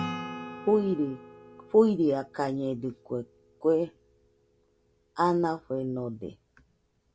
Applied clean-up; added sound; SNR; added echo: none; Acoustic guitar / Strum; 15 dB; none.